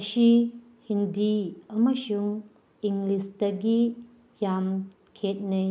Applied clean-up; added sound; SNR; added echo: none; none; none; none.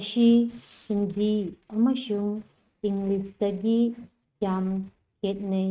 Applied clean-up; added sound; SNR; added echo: neural mask model RNNoise.